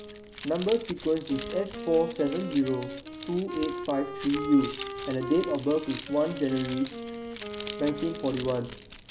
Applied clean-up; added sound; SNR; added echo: none; Keys jangling + Wind instrument, woodwind instrument; 6 dB; none.